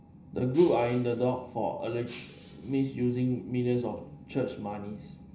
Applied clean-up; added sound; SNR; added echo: none; Shatter; 19 dB; reverberation time 0.5 s.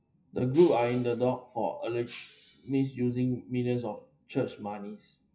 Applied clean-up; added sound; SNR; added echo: classical method WPE with log-MMSE.